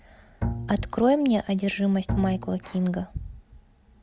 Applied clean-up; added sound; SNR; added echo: none; Bowed string instrument; 7 dB; none.